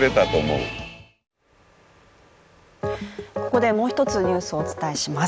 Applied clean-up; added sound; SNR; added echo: none; none; none; none.